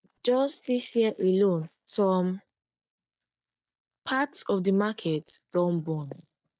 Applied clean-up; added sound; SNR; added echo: neural mask model DeepFilterNet 3.